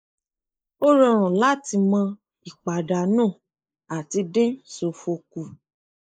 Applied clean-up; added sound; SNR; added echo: neural mask model Resemble Enhance denoiser.